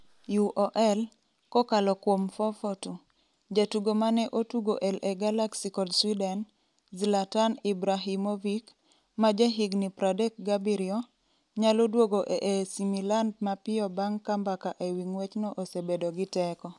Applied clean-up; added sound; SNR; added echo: none; none; none; none.